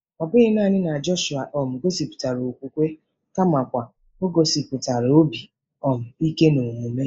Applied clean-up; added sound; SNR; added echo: neural mask model Resemble Enhance denoiser.